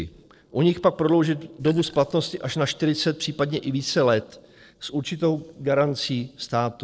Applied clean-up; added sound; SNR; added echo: neural separator model SepFormer DNS4.